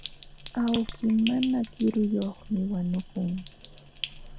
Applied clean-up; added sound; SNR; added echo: none; Sink (filling or washing); 9 dB; none.